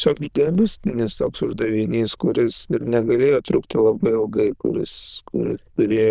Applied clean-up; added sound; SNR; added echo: neural diffusion model UNIVERSE++.